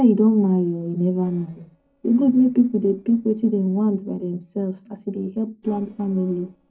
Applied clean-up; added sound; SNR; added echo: neural separator model SepFormer DNS4.